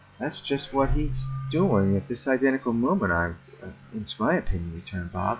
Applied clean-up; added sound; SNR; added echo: classical method log-MMSE.